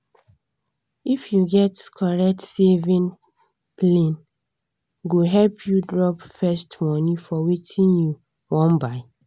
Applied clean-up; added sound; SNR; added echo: none; none; none; none.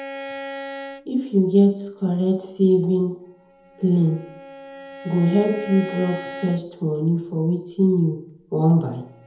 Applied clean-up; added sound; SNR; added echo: none; Bowed string instrument; 16 dB; reverberation time 0.7 s.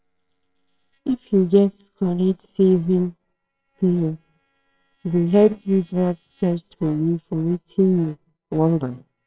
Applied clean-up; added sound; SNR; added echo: neural separator model SepFormer WHAMR!.